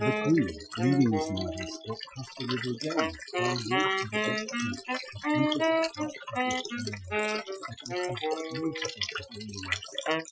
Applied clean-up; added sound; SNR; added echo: classical method Wiener filter.